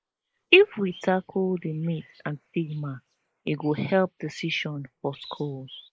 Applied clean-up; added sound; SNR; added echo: neural mask model Resemble Enhance denoiser.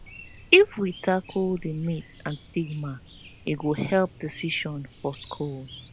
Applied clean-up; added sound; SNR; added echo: none; Chirp, tweet; 19 dB; none.